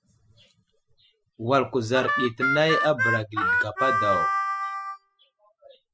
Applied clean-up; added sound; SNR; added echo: classical method spectral subtraction.